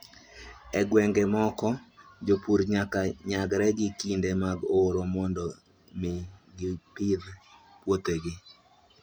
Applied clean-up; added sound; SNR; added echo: none; none; none; none.